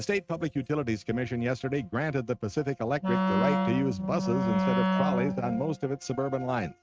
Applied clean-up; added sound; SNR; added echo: neural mask model RNNoise.